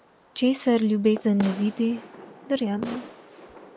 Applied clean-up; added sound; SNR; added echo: none; Fireworks; 16 dB; none.